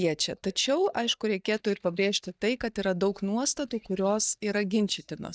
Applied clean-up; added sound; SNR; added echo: neural mask model DeepFilterNet 3.